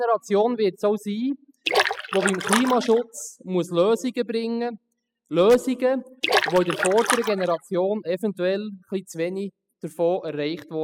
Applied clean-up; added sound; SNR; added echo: classical method spectral subtraction.